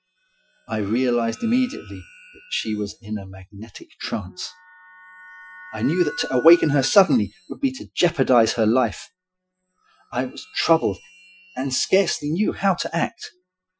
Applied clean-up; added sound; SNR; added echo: classical method Wiener filter.